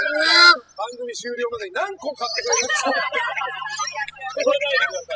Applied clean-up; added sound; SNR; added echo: classical method spectral subtraction.